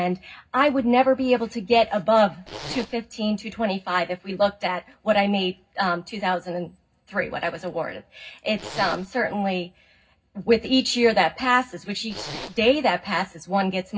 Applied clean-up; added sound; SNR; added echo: none; Zipper (clothing); 11 dB; reverberation time 0.4 s.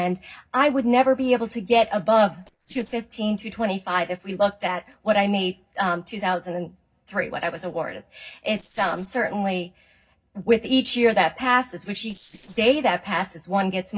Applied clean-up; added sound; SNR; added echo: neural separator model SepFormer DNS4.